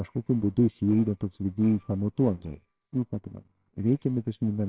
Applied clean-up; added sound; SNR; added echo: neural separator model SepFormer WHAMR!.